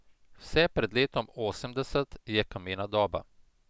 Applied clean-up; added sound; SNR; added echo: none; none; none; none.